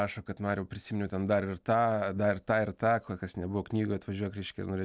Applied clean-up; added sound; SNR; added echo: none; none; none; none.